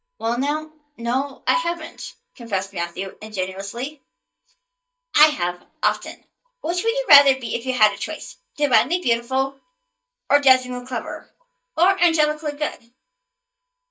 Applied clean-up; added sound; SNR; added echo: neural mask model DeepFilterNet 3.